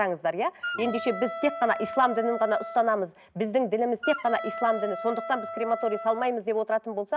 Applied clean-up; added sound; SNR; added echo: none; Wind instrument, woodwind instrument; 9 dB; none.